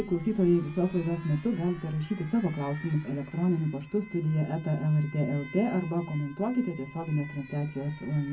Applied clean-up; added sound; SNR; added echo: none; Alarm; 20 dB; reverberation time 0.3 s.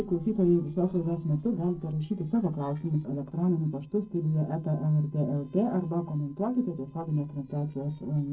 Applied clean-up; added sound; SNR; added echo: neural separator model SepFormer DNS4.